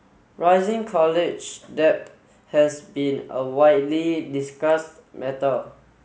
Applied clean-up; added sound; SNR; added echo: none; none; none; none.